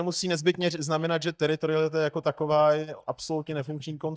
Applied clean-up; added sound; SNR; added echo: neural mask model DeepFilterNet 3.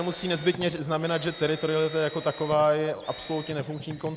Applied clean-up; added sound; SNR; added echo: none; Drill; 15 dB; none.